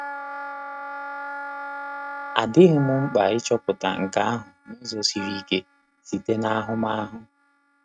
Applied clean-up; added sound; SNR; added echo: neural mask model RNNoise.